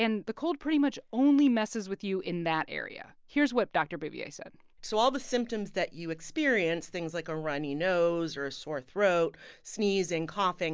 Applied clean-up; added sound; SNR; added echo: none; none; none; none.